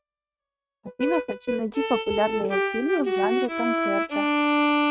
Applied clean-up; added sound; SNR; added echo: neural mask model RNNoise.